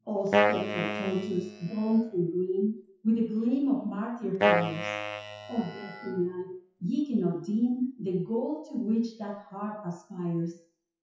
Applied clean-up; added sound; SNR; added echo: classical method WPE with log-MMSE.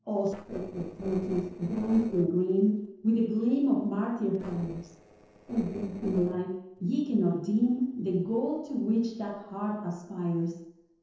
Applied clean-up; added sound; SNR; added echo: neural separator model SepFormer DNS4.